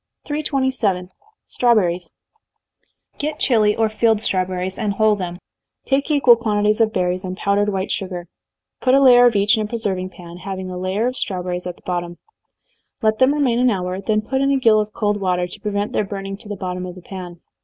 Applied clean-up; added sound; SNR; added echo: none; none; none; none.